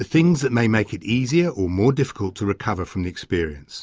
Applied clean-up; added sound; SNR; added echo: none; none; none; none.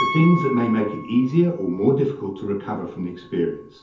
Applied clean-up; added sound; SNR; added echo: none; Piano; 11 dB; reverberation time 0.5 s.